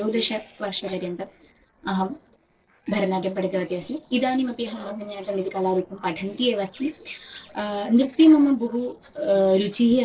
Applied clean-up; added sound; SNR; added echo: neural separator model SepFormer DNS4.